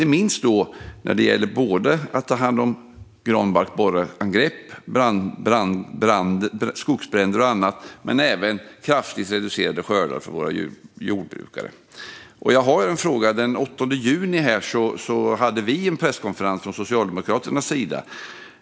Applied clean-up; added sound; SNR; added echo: none; none; none; none.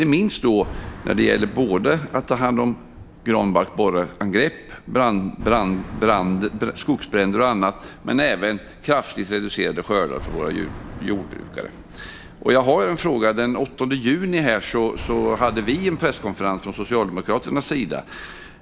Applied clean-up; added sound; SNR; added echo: none; Car passing by; 17 dB; none.